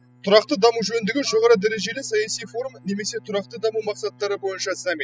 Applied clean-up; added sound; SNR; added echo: classical method spectral subtraction.